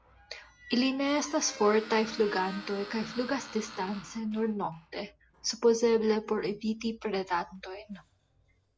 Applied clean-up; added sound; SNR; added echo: none; Squeak; 18 dB; none.